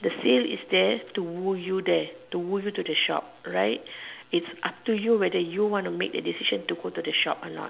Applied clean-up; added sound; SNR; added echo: none; none; none; none.